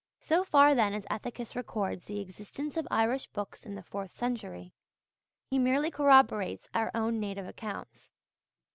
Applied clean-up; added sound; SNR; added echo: none; none; none; none.